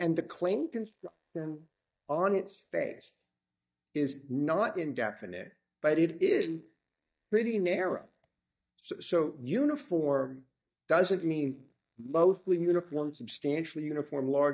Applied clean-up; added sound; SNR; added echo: neural mask model DeepFilterNet 3.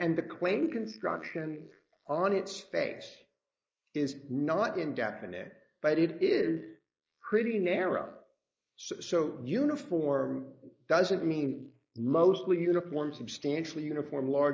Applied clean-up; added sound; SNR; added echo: neural mask model Resemble Enhance denoiser.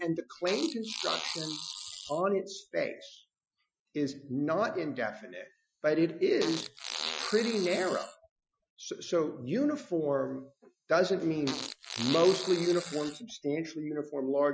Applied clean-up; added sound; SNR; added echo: classical method Wiener filter.